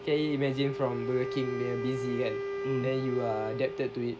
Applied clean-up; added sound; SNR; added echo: none; Wind instrument, woodwind instrument; 5 dB; none.